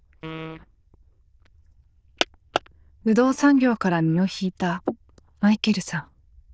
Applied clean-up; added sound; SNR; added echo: neural diffusion model UNIVERSE++.